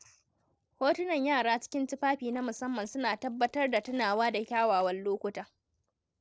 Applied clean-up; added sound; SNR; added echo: neural separator model SepFormer DNS4.